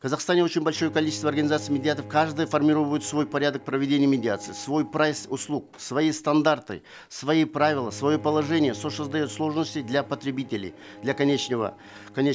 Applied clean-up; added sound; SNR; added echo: none; Bowed string instrument; 18 dB; none.